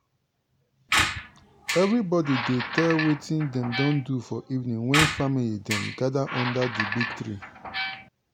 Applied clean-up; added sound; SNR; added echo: none; Squeak; 3 dB; none.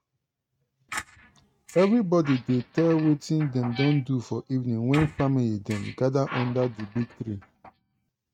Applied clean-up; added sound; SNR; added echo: neural mask model RNNoise.